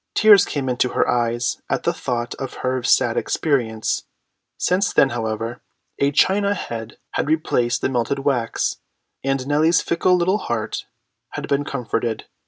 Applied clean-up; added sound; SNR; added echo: none; none; none; none.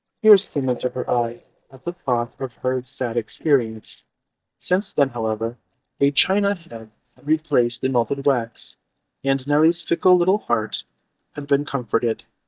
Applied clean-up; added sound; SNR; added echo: neural mask model DeepFilterNet 3.